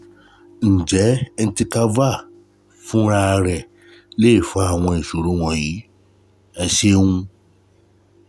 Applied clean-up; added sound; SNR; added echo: none; none; none; none.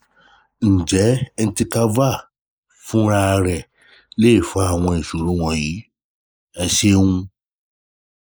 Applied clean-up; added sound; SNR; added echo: neural mask model Resemble Enhance denoiser.